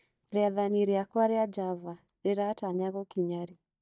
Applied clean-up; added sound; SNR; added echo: neural mask model DeepFilterNet 3.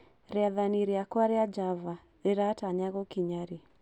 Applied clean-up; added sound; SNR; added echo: none; none; none; none.